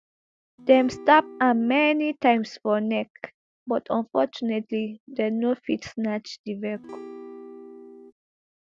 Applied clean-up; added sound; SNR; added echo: none; Acoustic guitar / Strum; 16 dB; none.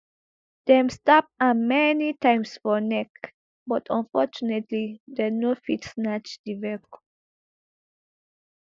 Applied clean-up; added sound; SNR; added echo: neural mask model Resemble Enhance denoiser.